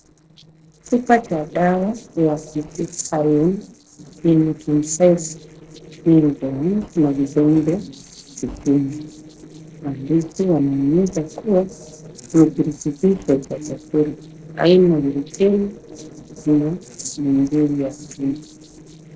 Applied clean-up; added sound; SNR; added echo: neural separator model SepFormer DNS4.